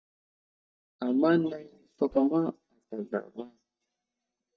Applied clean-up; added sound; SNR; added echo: neural mask model DeepFilterNet 3.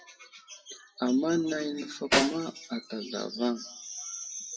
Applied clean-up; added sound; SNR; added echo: classical method WPE with log-MMSE.